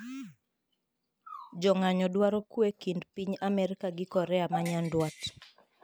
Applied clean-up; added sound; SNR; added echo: none; Dog; 16 dB; none.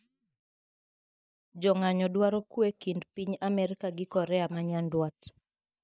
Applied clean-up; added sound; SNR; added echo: neural mask model DeepFilterNet 3.